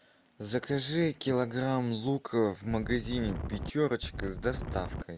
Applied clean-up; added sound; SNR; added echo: none; Wind; 6 dB; none.